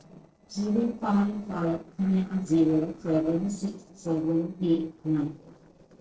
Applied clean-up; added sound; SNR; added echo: neural separator model SepFormer DNS4.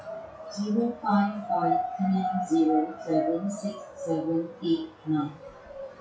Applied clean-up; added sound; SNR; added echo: classical method WPE with log-MMSE.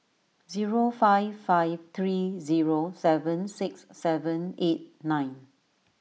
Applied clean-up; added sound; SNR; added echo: none; none; none; none.